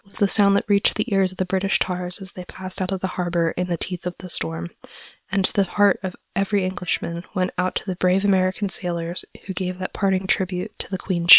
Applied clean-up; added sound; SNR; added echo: neural separator model SepFormer WHAM!.